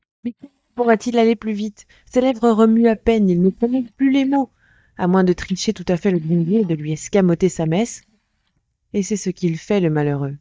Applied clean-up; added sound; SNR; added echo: neural mask model DeepFilterNet 3.